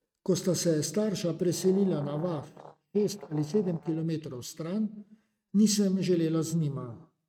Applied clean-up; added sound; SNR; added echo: neural mask model RNNoise.